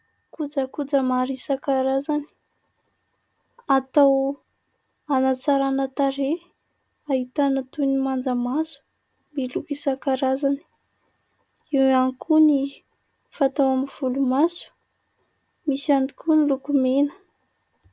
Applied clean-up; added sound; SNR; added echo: none; none; none; none.